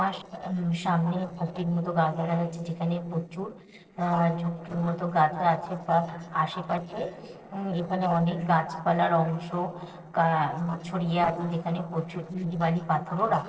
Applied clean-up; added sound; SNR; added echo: neural separator model SepFormer DNS4.